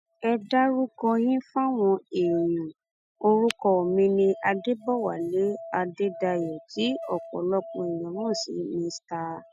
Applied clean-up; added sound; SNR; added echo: classical method Wiener filter.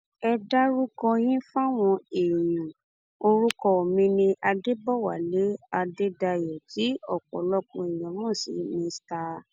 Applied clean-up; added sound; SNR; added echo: none; none; none; none.